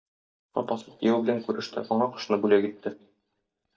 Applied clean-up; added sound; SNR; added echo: neural mask model DeepFilterNet 3.